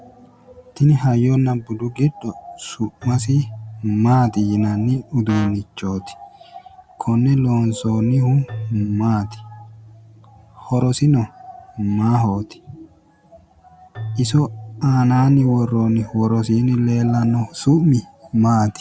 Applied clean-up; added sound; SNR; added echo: none; Keyboard (musical) + Brass instrument; 18 dB; none.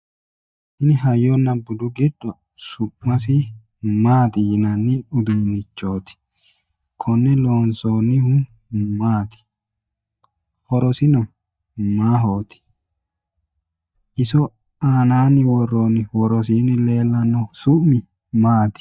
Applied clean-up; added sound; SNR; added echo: neural mask model DeepFilterNet 3.